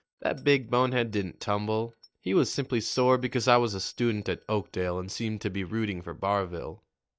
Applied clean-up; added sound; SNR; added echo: neural mask model DeepFilterNet 3.